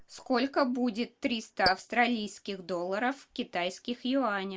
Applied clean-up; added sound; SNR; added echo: neural mask model Resemble Enhance denoiser.